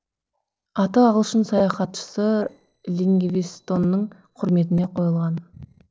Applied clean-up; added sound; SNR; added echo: neural separator model SepFormer DNS4.